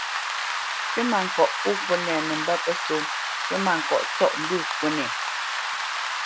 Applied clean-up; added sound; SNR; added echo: none; Rain; 0 dB; none.